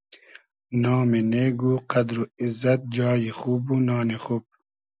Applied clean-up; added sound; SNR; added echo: none; none; none; none.